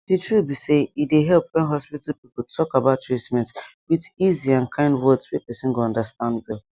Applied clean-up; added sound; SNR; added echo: none; none; none; none.